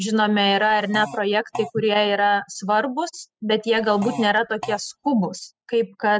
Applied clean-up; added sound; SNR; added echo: classical method spectral subtraction.